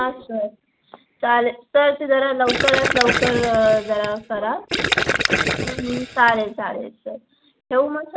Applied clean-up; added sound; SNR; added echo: none; Gurgling; 2 dB; none.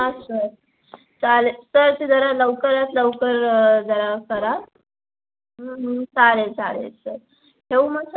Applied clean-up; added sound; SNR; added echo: none; none; none; none.